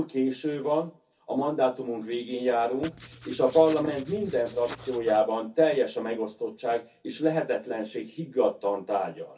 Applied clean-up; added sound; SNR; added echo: none; Writing; 15 dB; reverberation time 0.3 s.